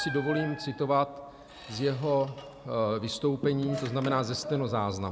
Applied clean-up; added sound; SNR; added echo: none; Squeak + Bark / Motor vehicle (road) / Siren; 12 dB; none.